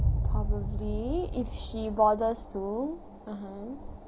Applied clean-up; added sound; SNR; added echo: none; Boom; 1 dB; none.